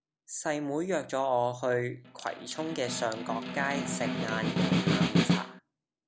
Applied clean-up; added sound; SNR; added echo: none; Snare drum; -3 dB; none.